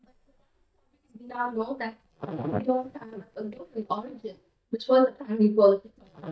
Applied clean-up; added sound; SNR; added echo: neural mask model DeepFilterNet 3.